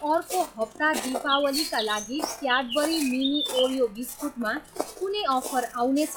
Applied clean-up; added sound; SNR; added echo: classical method log-MMSE.